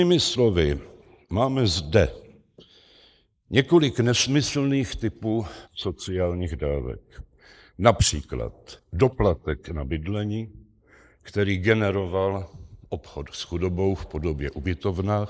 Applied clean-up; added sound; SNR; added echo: neural mask model Resemble Enhance denoiser.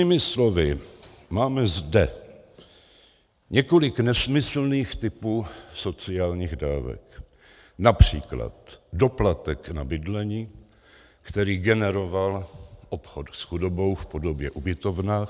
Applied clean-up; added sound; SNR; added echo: none; none; none; none.